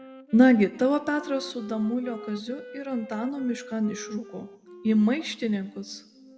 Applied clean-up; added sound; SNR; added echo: none; Wind instrument, woodwind instrument; 18 dB; reverberation time 0.8 s.